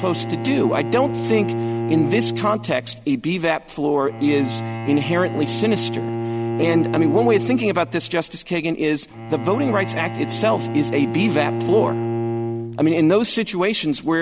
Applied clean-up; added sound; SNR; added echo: none; Bowed string instrument; 5 dB; none.